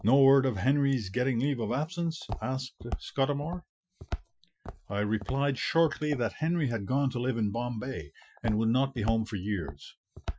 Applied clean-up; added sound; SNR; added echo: classical method Wiener filter.